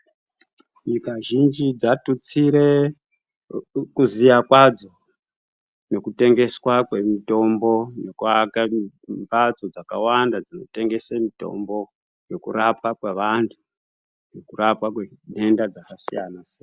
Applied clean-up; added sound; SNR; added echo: none; none; none; none.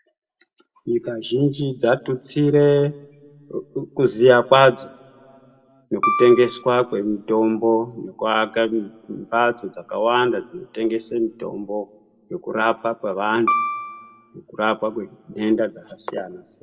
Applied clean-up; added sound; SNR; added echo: none; Piano; 5 dB; reverberation time 0.6 s.